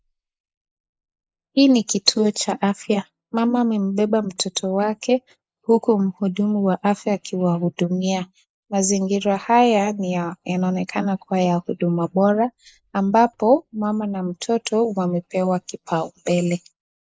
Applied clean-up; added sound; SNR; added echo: neural mask model Resemble Enhance denoiser.